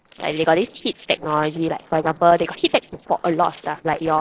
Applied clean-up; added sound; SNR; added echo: neural separator model SepFormer DNS4.